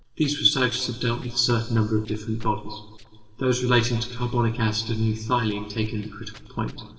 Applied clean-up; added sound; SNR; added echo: neural separator model SepFormer DNS4.